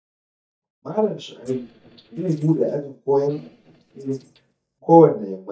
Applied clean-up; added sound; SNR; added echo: neural mask model DeepFilterNet 3.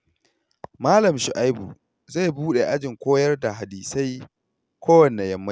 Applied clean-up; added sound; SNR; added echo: none; none; none; none.